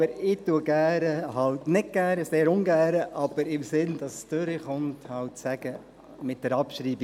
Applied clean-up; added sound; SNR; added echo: none; none; none; none.